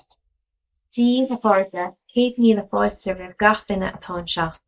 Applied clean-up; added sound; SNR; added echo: neural mask model Resemble Enhance denoiser.